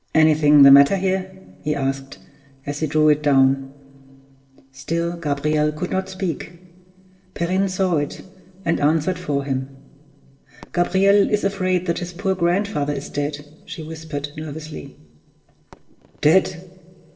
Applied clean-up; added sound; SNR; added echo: neural separator model SepFormer DNS4.